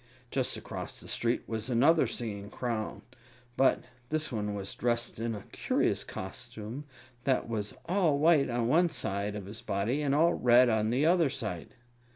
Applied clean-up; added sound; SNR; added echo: none; none; none; none.